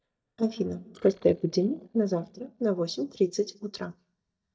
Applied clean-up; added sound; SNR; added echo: neural mask model DeepFilterNet 3.